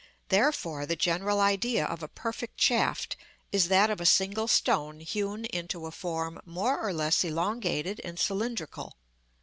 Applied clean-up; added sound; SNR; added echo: none; none; none; none.